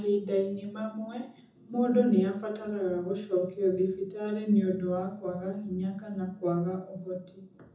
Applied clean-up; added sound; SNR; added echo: none; none; none; reverberation time 0.5 s.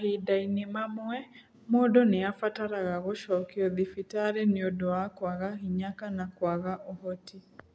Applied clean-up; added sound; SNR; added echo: none; none; none; none.